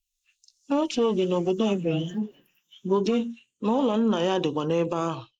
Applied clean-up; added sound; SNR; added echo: neural mask model Resemble Enhance denoiser.